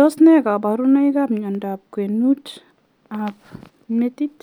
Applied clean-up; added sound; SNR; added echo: none; none; none; none.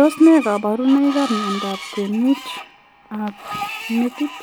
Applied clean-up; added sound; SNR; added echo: none; Screech; 12 dB; none.